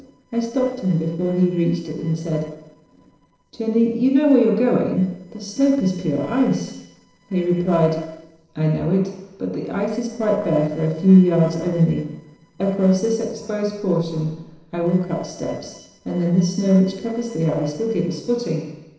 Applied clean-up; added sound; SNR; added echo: neural separator model SepFormer DNS4.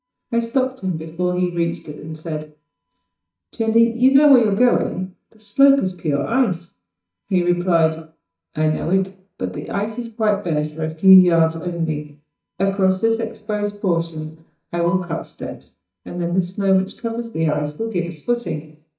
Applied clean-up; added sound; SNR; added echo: neural mask model DeepFilterNet 3.